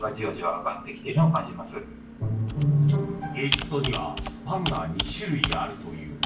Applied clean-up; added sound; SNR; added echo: none; Computer keyboard; 7 dB; reverberation time 0.3 s.